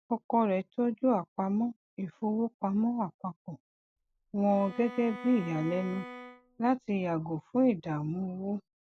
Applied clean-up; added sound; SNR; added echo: none; Bowed string instrument; 15 dB; none.